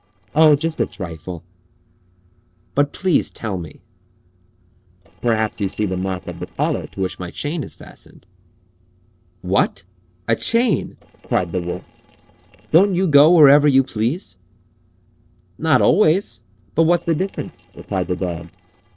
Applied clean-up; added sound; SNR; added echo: neural separator model SepFormer DNS4.